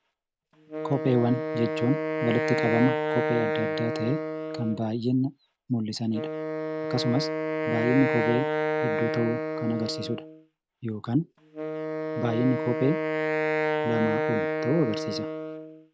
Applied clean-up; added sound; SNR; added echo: none; Wind instrument, woodwind instrument; 0 dB; none.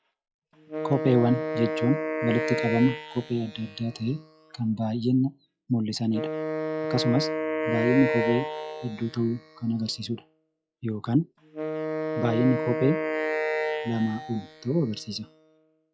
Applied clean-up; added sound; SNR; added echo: classical method log-MMSE.